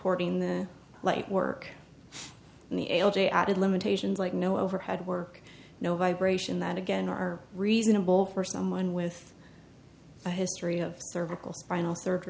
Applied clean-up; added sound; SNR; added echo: none; none; none; none.